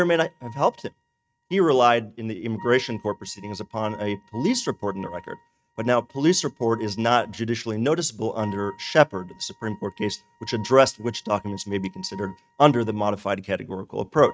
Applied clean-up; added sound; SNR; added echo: neural mask model RNNoise.